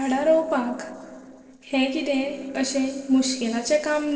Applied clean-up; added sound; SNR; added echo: neural separator model SepFormer DNS4.